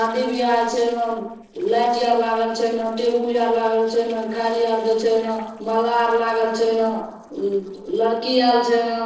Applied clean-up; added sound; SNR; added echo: neural separator model SepFormer DNS4.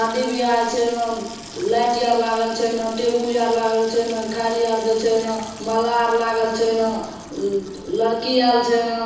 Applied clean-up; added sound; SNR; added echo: none; Sink (filling or washing) / Water tap, faucet; 19 dB; reverberation time 1.1 s.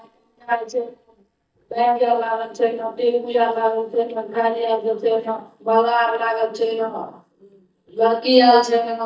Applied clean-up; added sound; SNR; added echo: neural mask model DeepFilterNet 3.